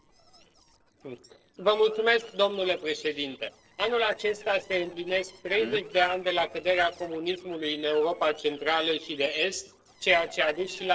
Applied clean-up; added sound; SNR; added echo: neural separator model SepFormer DNS4.